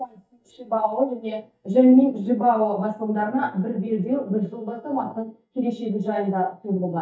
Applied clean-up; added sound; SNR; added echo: neural mask model DeepFilterNet 3.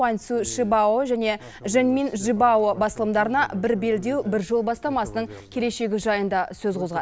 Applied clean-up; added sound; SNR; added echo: none; none; none; none.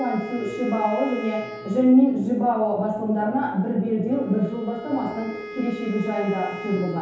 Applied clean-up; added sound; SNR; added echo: none; Wind instrument, woodwind instrument; 14 dB; reverberation time 0.8 s.